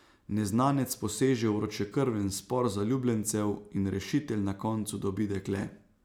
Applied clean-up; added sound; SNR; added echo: none; none; none; none.